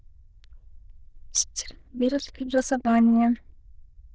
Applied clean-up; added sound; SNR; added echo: neural diffusion model UNIVERSE++.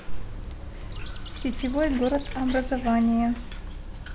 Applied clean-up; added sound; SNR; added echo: none; Bird; 13 dB; none.